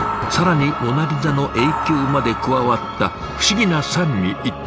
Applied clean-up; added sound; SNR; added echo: none; Thunder + Wind instrument, woodwind instrument; 15 dB; none.